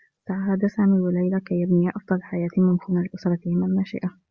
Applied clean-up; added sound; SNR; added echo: none; none; none; none.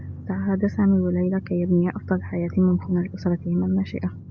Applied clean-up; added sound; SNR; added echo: none; Drum; 13 dB; none.